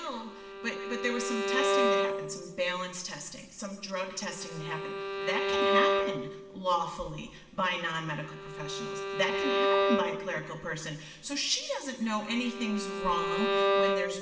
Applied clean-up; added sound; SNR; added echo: none; Bowed string instrument; -2 dB; reverberation time 1.0 s.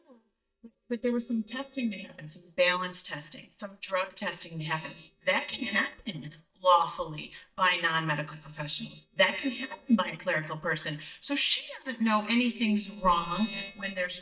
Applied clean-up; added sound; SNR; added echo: neural mask model DeepFilterNet 3.